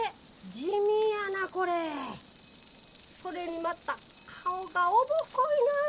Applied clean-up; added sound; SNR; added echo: none; Insect; -3 dB; none.